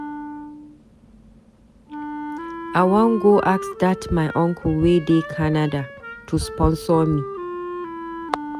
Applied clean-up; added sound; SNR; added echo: none; Wind instrument, woodwind instrument; 11 dB; none.